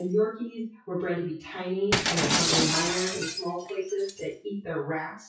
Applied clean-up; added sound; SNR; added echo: classical method WPE with log-MMSE.